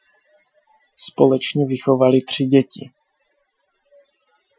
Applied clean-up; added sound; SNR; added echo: classical method Wiener filter.